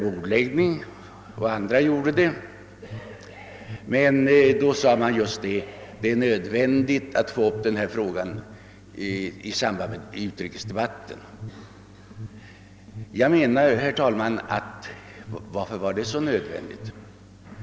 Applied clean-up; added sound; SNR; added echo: none; Alarm; 18 dB; none.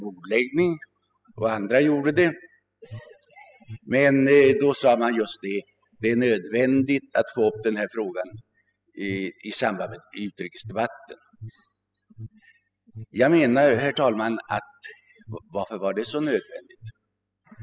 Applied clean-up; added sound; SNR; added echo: classical method spectral subtraction.